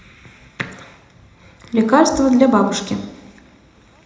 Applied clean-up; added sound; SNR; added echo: none; none; none; reverberation time 0.7 s.